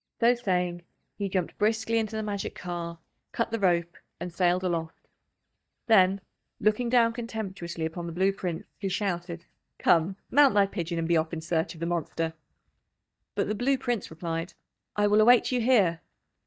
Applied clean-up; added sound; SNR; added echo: neural mask model DeepFilterNet 3.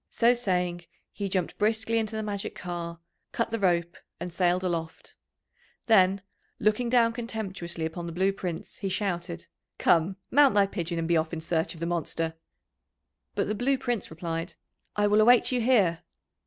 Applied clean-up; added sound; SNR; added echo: none; none; none; none.